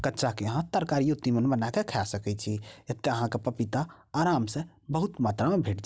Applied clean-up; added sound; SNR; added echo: none; none; none; none.